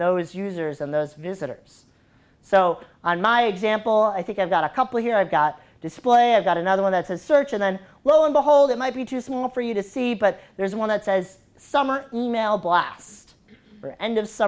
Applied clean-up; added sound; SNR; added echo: none; none; none; none.